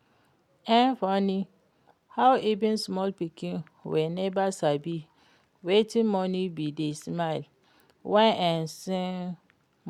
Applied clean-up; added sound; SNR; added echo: none; none; none; none.